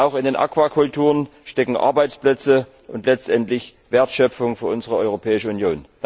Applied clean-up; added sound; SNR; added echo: none; none; none; none.